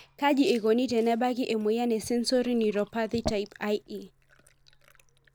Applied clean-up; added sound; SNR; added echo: none; Liquid; 17 dB; none.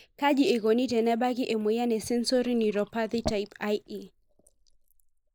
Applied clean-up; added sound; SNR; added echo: neural mask model Resemble Enhance denoiser.